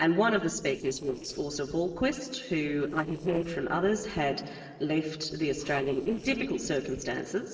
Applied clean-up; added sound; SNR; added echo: neural separator model SepFormer DNS4.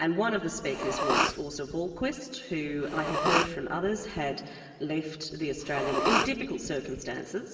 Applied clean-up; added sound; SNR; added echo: none; Respiratory sounds; 0 dB; reverberation time 2.4 s.